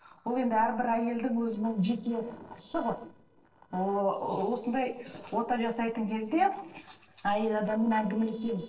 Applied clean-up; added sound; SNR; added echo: neural separator model SepFormer DNS4.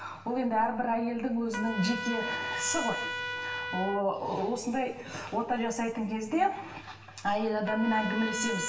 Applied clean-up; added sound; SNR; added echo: none; Trumpet; 8 dB; reverberation time 0.9 s.